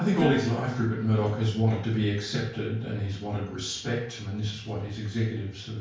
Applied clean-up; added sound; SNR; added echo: none; Dishes, pots, and pans; 13 dB; reverberation time 0.5 s.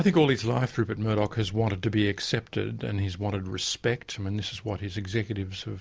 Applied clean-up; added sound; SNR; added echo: none; none; none; none.